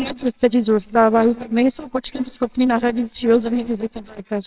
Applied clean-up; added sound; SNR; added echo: neural separator model SepFormer WHAMR!.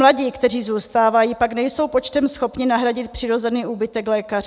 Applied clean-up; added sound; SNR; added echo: none; none; none; none.